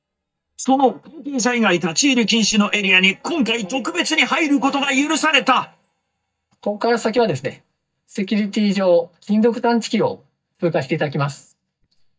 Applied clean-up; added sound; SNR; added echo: neural mask model DeepFilterNet 3.